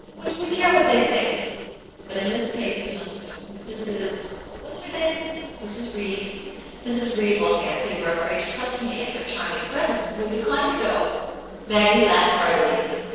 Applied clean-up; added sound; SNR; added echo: neural separator model SepFormer DNS4.